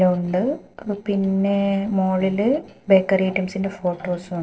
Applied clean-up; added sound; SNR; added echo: neural separator model SepFormer DNS4.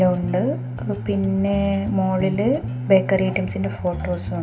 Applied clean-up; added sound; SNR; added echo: none; Bass guitar; 7 dB; reverberation time 1.4 s.